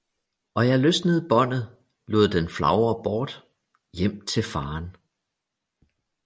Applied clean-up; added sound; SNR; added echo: none; none; none; none.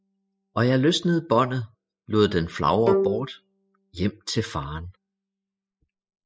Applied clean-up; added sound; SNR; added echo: classical method spectral subtraction.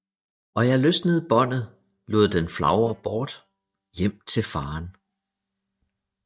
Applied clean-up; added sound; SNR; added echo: neural mask model DeepFilterNet 3.